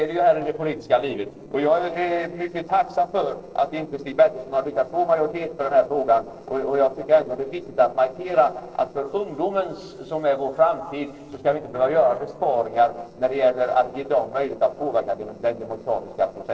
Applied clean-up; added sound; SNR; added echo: neural separator model SepFormer DNS4.